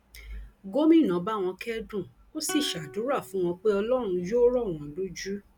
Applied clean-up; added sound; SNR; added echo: none; Plucked string instrument; 18 dB; none.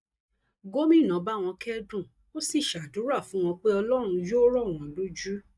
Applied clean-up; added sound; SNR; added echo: neural mask model DeepFilterNet 3.